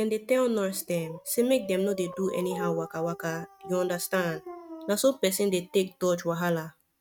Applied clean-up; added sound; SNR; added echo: neural mask model RNNoise.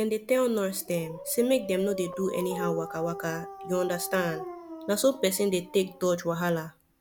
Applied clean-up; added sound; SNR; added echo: none; Dog; 12 dB; none.